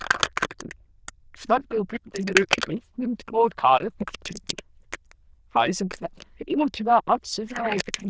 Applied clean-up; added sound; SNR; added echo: neural diffusion model UNIVERSE++.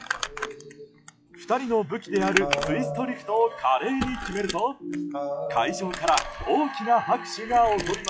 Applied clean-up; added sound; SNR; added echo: classical method log-MMSE.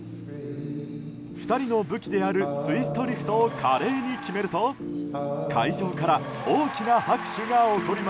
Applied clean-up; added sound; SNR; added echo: none; none; none; none.